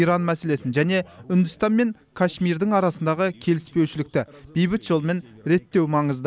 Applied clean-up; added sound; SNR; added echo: none; none; none; none.